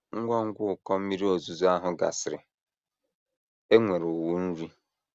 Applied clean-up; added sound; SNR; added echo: none; none; none; none.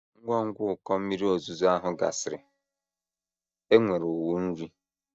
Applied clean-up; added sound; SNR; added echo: neural mask model DeepFilterNet 3.